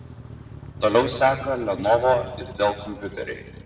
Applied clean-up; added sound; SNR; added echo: none; Motor vehicle (road); 15 dB; reverberation time 1.1 s.